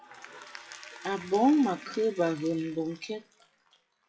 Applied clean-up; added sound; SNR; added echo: classical method WPE with log-MMSE.